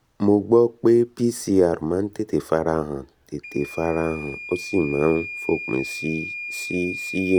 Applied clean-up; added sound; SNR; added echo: none; Microwave oven / Alarm; 13 dB; none.